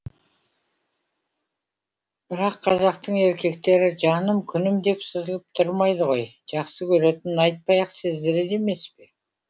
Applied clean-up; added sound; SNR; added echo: none; none; none; none.